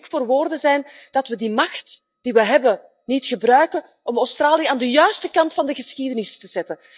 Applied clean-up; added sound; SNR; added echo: neural mask model DeepFilterNet 3.